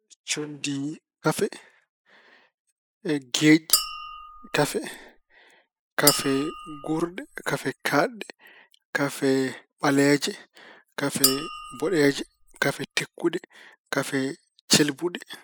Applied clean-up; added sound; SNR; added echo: classical method spectral subtraction.